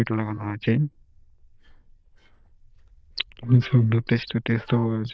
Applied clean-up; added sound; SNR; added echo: neural diffusion model UNIVERSE++.